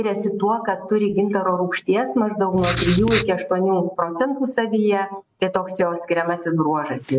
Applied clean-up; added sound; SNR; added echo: none; Writing; 0 dB; none.